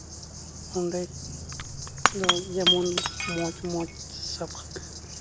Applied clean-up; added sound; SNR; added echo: none; Shatter / Crushing; -1 dB; none.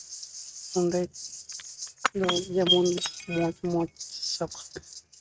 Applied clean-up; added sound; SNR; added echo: neural mask model RNNoise.